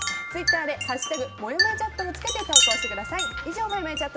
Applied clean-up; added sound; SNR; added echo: none; Wind chime; -4 dB; none.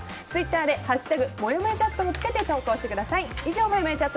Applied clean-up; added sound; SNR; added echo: none; none; none; none.